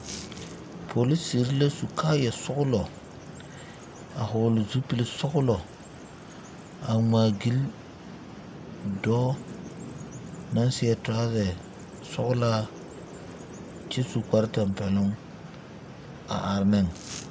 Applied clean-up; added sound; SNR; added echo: none; Bird vocalization, bird call, bird song; 15 dB; none.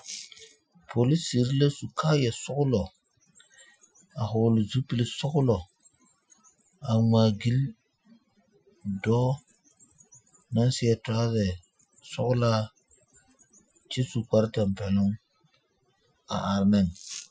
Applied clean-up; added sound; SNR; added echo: classical method Wiener filter.